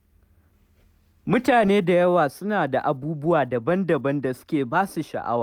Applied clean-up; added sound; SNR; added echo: none; none; none; none.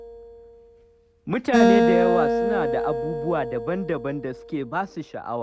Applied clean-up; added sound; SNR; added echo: none; Acoustic guitar; -3 dB; none.